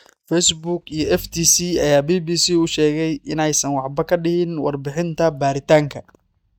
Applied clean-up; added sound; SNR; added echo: neural mask model DeepFilterNet 3.